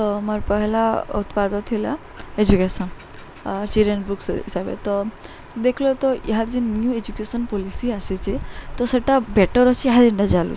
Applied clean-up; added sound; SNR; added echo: none; none; none; none.